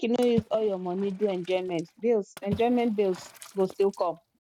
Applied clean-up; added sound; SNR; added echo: neural mask model RNNoise.